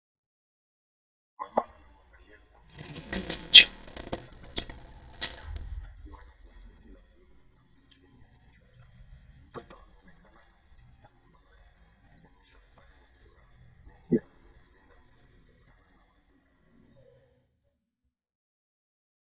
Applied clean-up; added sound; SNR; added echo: neural mask model DeepFilterNet 3.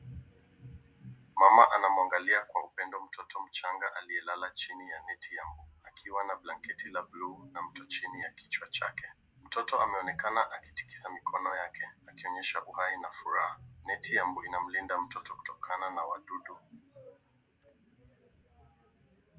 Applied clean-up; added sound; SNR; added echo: none; none; none; none.